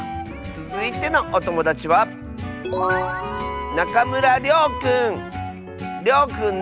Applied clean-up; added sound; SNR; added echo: none; none; none; none.